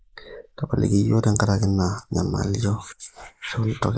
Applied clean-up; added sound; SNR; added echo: neural mask model Resemble Enhance denoiser.